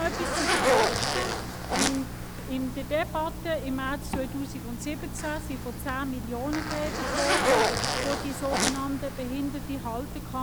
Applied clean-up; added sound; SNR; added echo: none; Zipper (clothing); -3 dB; none.